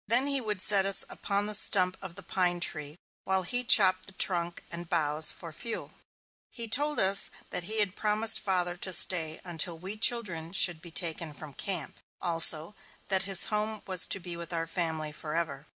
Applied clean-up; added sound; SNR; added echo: none; none; none; none.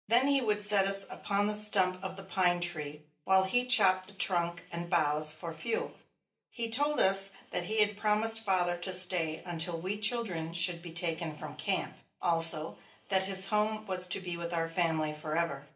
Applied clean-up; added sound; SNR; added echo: none; none; none; reverberation time 0.3 s.